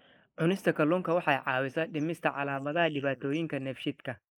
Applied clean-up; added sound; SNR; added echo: neural mask model Resemble Enhance denoiser.